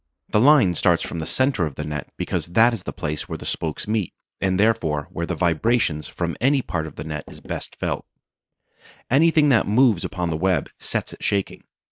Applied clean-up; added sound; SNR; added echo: neural mask model Resemble Enhance denoiser.